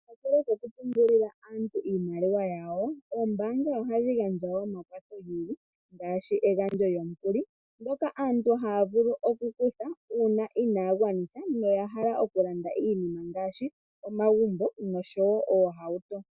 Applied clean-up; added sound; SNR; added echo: none; none; none; none.